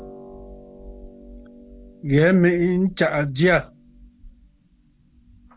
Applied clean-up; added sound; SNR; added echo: none; Harp; 20 dB; none.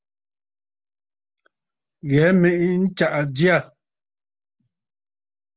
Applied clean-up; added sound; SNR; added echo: none; none; none; none.